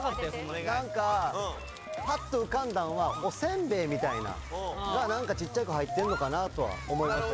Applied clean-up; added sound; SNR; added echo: none; Crackle; 19 dB; none.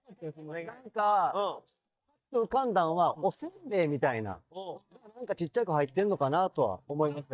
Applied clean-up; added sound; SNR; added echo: neural mask model DeepFilterNet 3.